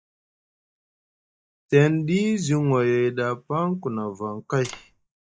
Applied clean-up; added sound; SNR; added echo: neural mask model DeepFilterNet 3.